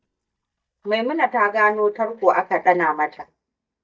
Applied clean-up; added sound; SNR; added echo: neural mask model DeepFilterNet 3.